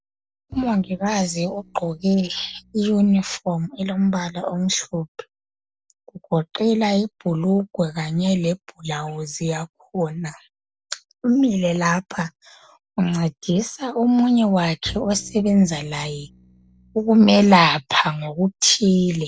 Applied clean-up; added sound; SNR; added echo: neural separator model SepFormer DNS4.